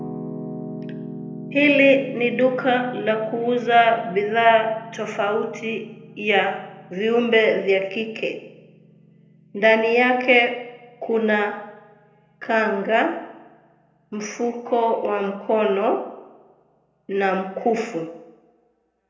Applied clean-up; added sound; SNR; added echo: none; Piano; 18 dB; reverberation time 0.7 s.